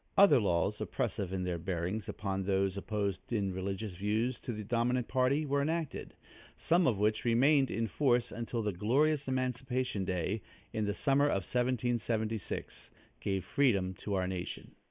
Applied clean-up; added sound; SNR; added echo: neural mask model Resemble Enhance denoiser.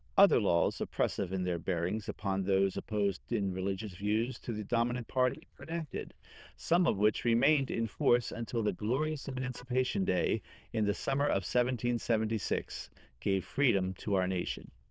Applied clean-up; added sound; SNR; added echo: neural diffusion model UNIVERSE++.